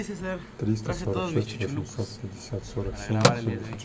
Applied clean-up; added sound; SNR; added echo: none; Telephone; 0 dB; reverberation time 0.6 s.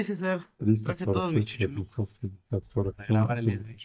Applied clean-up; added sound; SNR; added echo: neural mask model DeepFilterNet 3.